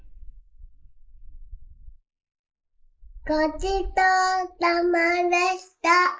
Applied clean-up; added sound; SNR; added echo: neural mask model Resemble Enhance denoiser.